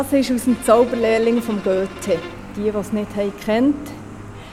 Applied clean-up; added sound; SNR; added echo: none; Bowed string instrument + Vehicle; 15 dB; none.